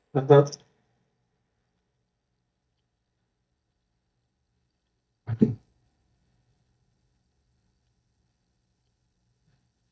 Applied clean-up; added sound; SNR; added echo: neural mask model DeepFilterNet 3.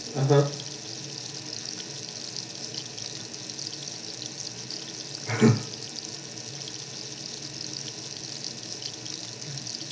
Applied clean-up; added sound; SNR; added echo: none; Frying (food); 6 dB; reverberation time 0.3 s.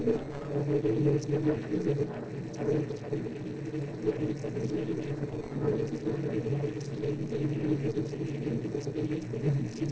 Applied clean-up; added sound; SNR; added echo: neural separator model SepFormer DNS4.